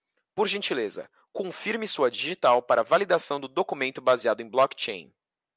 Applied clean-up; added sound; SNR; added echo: none; none; none; none.